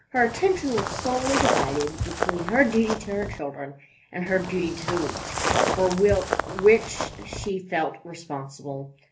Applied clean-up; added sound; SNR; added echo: none; Walk, footsteps; 3 dB; reverberation time 0.3 s.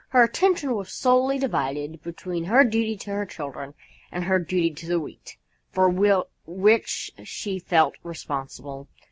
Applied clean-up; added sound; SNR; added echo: none; none; none; none.